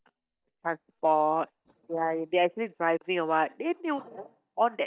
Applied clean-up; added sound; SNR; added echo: neural mask model DeepFilterNet 3.